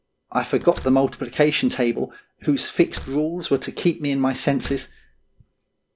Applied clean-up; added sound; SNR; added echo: none; Slam; 18 dB; none.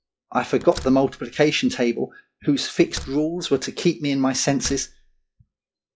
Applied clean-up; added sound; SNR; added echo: classical method log-MMSE.